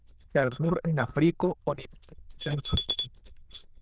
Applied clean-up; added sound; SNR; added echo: neural diffusion model UNIVERSE++.